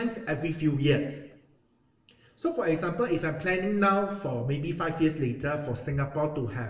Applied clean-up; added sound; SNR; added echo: none; none; none; reverberation time 0.9 s.